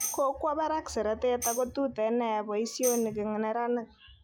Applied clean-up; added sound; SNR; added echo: classical method log-MMSE.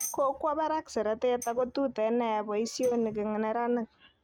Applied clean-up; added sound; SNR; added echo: neural mask model RNNoise.